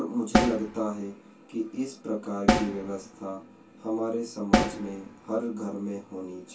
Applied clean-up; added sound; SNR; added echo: none; Snare drum; -2 dB; reverberation time 0.2 s.